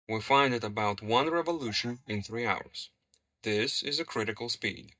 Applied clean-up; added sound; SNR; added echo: neural mask model DeepFilterNet 3.